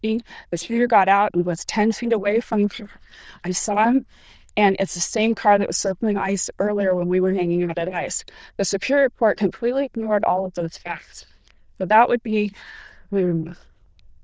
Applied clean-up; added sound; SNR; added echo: neural diffusion model UNIVERSE++.